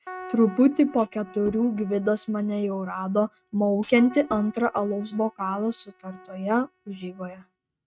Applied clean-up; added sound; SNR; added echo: neural mask model RNNoise.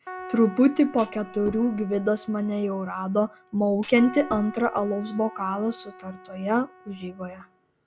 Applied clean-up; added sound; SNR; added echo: none; Thump, thud + Keyboard (musical); 17 dB; none.